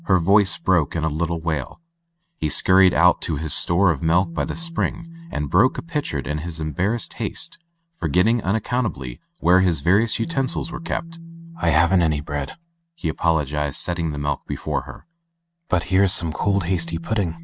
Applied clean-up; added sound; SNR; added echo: neural mask model RNNoise.